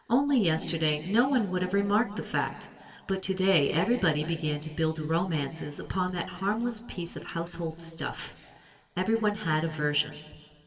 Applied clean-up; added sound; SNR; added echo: none; none; none; reverberation time 1.8 s.